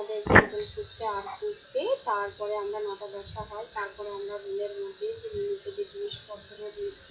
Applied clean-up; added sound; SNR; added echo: classical method WPE with log-MMSE.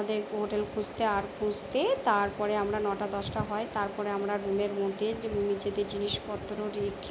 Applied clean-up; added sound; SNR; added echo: none; none; none; none.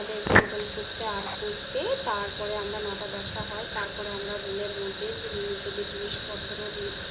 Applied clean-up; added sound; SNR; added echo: none; Fire; -2 dB; reverberation time 1.4 s.